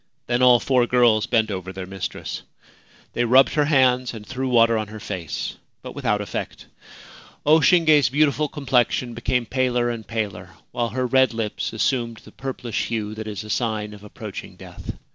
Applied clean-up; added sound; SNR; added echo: none; none; none; none.